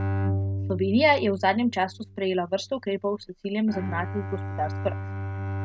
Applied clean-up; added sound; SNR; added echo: none; Bowed string instrument; 5 dB; none.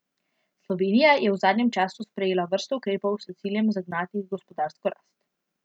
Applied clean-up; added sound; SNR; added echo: none; none; none; none.